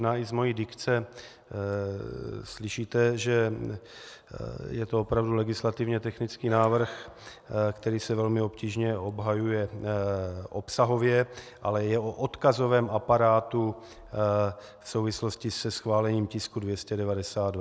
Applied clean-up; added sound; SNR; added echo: none; none; none; none.